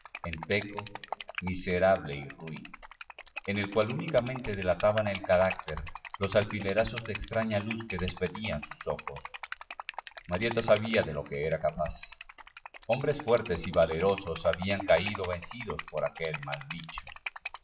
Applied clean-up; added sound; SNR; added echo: classical method WPE with log-MMSE.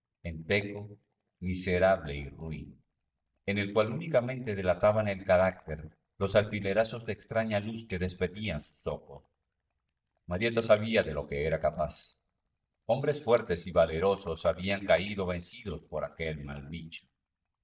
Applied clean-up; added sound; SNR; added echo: neural mask model DeepFilterNet 3.